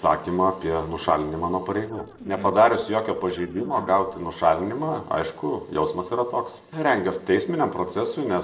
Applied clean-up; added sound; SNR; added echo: neural separator model SepFormer DNS4.